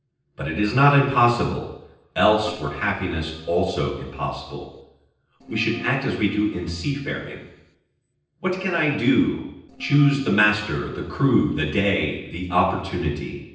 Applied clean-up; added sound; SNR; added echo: neural separator model SepFormer DNS4.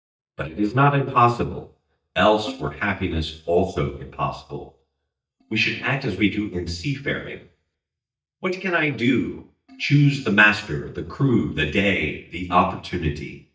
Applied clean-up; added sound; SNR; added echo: neural mask model DeepFilterNet 3.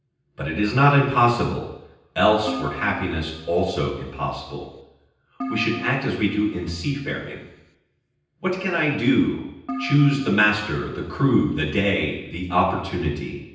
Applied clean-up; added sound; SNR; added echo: none; Keyboard (musical); 13 dB; reverberation time 0.9 s.